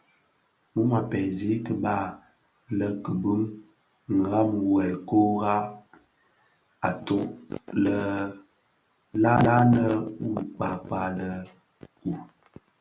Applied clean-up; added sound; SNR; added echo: none; none; none; none.